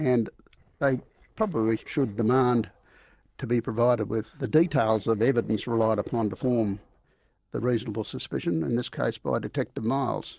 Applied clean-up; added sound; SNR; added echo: neural separator model SepFormer DNS4.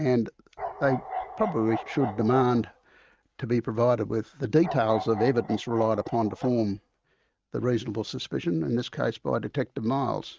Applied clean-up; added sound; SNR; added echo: neural mask model RNNoise.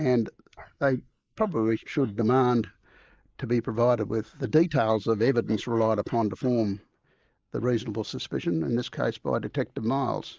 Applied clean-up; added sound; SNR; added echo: neural mask model Resemble Enhance denoiser.